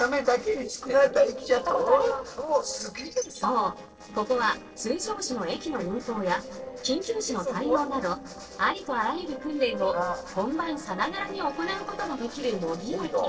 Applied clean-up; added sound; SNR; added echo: neural separator model SepFormer DNS4.